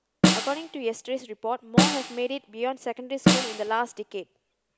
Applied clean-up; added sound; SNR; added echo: none; Snare drum; -5 dB; none.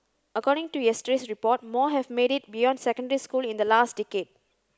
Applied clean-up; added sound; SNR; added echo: none; none; none; none.